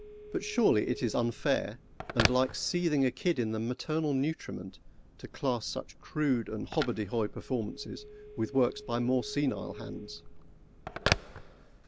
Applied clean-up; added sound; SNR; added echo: none; Telephone; 8 dB; none.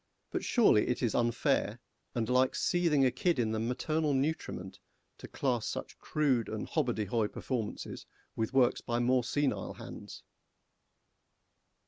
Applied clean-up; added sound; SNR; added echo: none; none; none; none.